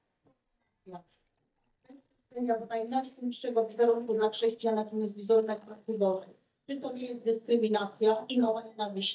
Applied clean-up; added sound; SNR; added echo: neural mask model DeepFilterNet 3.